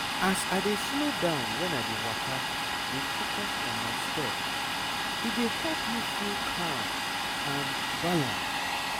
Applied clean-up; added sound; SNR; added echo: none; Domestic sounds, home sounds; -4 dB; none.